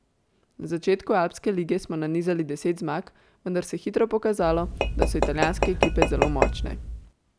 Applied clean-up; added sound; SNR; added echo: none; Tap / Glass; -2 dB; none.